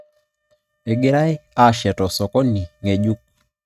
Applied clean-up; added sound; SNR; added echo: neural mask model RNNoise.